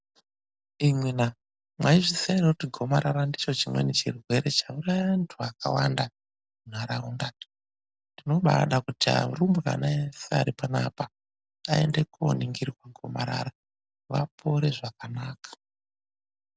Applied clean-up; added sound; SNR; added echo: none; none; none; none.